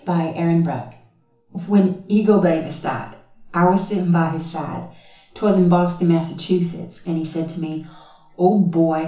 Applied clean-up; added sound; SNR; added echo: none; none; none; reverberation time 0.7 s.